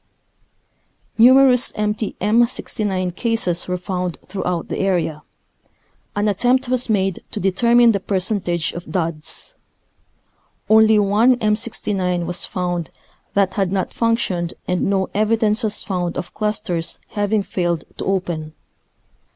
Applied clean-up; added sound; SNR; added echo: none; none; none; none.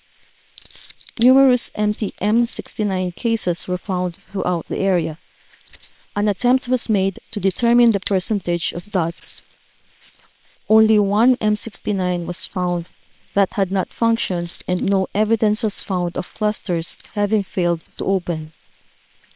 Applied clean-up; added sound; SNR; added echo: neural separator model SepFormer WHAM!.